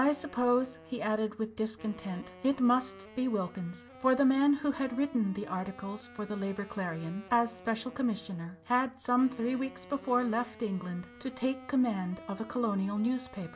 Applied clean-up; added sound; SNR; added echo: none; Wind instrument, woodwind instrument; 19 dB; none.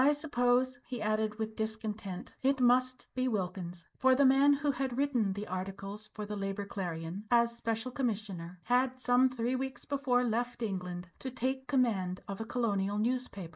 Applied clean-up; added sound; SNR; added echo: neural mask model Resemble Enhance denoiser.